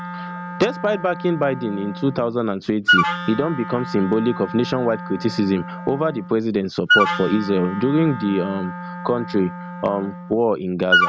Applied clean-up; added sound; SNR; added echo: none; Wind instrument, woodwind instrument; 4 dB; none.